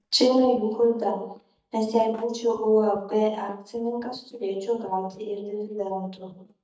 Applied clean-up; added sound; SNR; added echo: neural mask model DeepFilterNet 3.